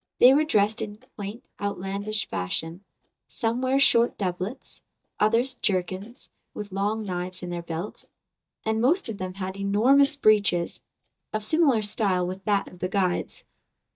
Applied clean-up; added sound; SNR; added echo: neural mask model DeepFilterNet 3.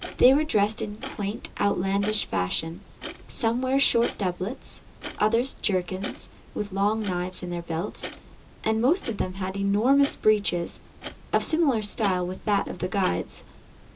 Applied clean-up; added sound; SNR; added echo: none; Clock; 16 dB; reverberation time 0.2 s.